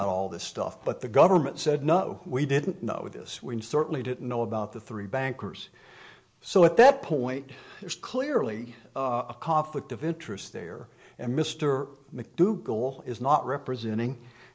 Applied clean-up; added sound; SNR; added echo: none; none; none; none.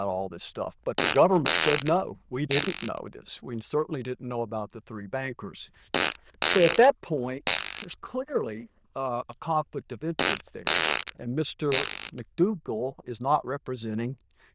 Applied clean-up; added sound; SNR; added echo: neural diffusion model UNIVERSE++.